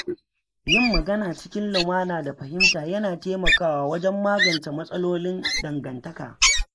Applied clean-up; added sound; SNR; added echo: neural mask model Resemble Enhance denoiser.